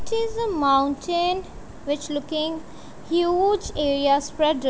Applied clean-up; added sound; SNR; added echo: none; none; none; none.